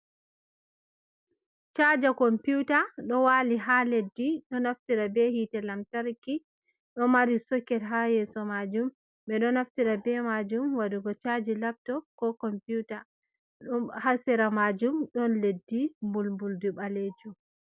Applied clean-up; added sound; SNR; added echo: none; none; none; none.